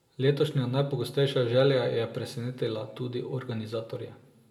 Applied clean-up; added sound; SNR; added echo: none; none; none; reverberation time 1.1 s.